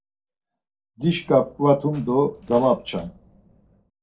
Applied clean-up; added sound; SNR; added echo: neural separator model SepFormer DNS4.